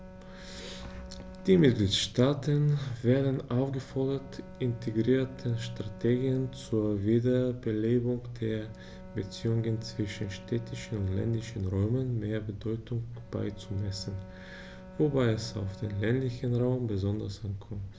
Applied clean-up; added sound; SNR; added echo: none; Bowed string instrument; 20 dB; none.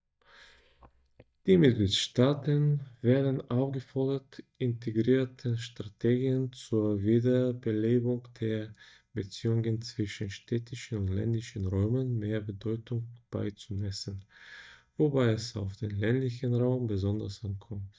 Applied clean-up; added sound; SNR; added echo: neural mask model DeepFilterNet 3.